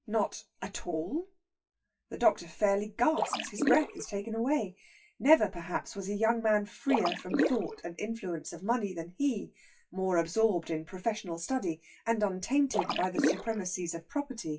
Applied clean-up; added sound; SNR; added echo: classical method WPE with log-MMSE.